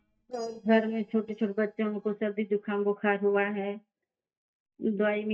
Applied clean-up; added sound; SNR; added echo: neural mask model DeepFilterNet 3.